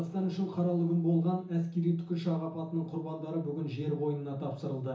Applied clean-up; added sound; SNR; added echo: none; none; none; reverberation time 0.7 s.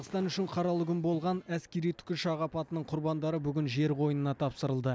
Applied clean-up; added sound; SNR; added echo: none; none; none; none.